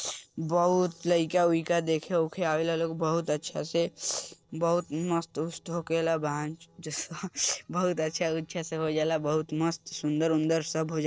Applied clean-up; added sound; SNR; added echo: neural separator model SepFormer DNS4.